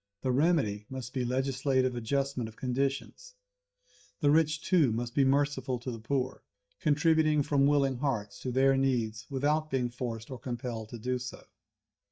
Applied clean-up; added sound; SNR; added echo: neural mask model DeepFilterNet 3.